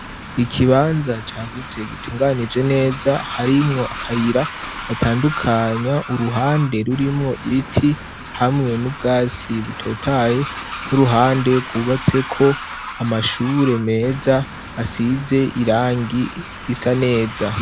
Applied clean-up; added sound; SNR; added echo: none; Train; 12 dB; none.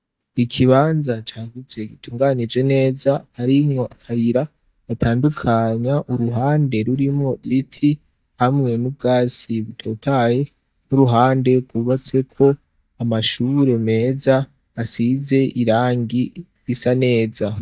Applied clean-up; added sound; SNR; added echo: neural mask model DeepFilterNet 3.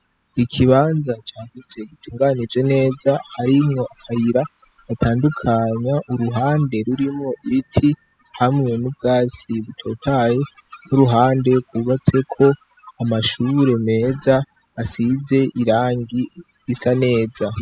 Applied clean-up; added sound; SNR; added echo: classical method spectral subtraction.